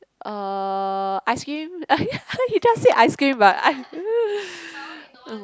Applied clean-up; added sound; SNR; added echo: none; none; none; none.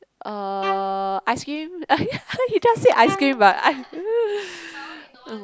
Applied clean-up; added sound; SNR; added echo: none; Bowed string instrument; 15 dB; none.